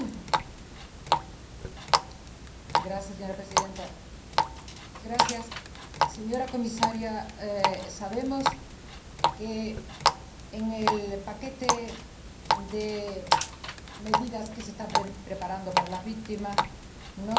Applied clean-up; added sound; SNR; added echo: none; Water tap, faucet; -5 dB; reverberation time 0.6 s.